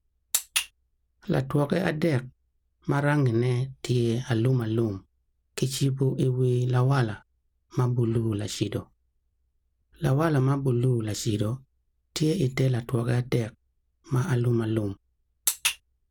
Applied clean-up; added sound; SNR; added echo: none; none; none; none.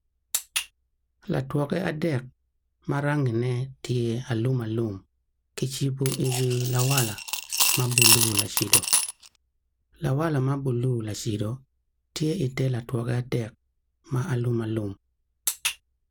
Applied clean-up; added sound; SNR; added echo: none; Coin (dropping) / Glass; -4 dB; none.